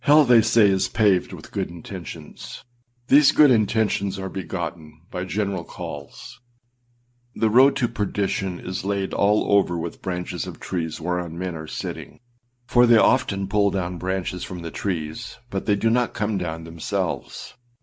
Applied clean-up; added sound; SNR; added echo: none; none; none; none.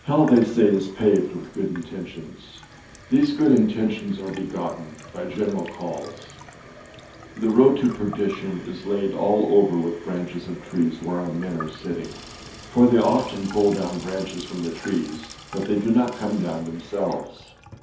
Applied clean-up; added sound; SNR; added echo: none; Sink (filling or washing) / Water tap, faucet; 19 dB; reverberation time 0.5 s.